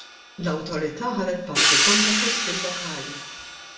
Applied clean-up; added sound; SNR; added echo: none; Hi-hat; -4 dB; reverberation time 0.7 s.